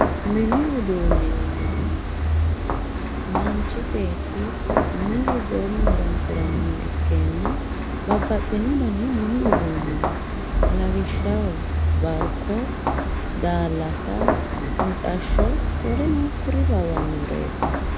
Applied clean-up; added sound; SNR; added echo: none; Walk, footsteps; -5 dB; none.